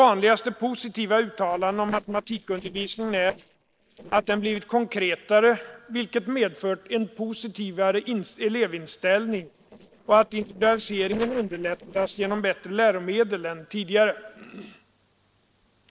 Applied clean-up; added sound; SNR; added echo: neural separator model SepFormer DNS4.